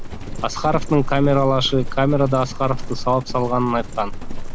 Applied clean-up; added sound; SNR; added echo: none; Livestock, farm animals, working animals; 5 dB; none.